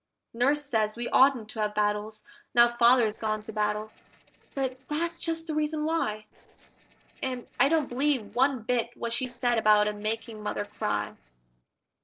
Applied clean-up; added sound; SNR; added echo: neural separator model SepFormer DNS4.